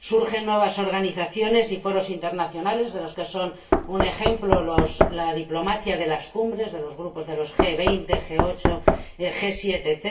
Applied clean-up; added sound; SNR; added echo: none; Knock; 0 dB; reverberation time 0.3 s.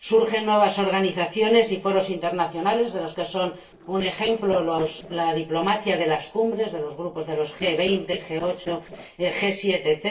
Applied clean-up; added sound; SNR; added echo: neural separator model SepFormer DNS4.